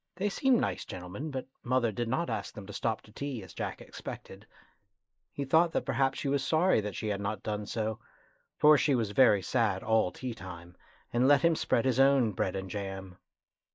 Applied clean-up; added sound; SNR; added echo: neural mask model Resemble Enhance denoiser.